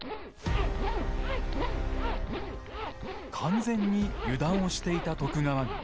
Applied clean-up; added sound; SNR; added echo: none; Zipper (clothing); 8 dB; none.